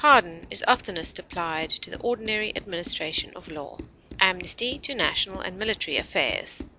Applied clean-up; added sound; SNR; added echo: none; Run; 19 dB; none.